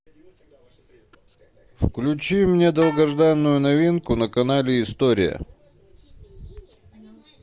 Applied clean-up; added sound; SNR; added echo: none; Bowed string instrument; 14 dB; none.